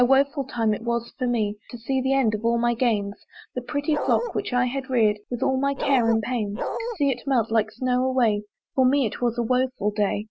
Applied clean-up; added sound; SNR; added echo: none; Bark; 4 dB; none.